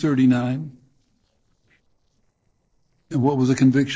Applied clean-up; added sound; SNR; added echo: neural separator model SepFormer DNS4.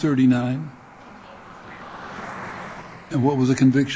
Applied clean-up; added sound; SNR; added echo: none; Cricket; 17 dB; none.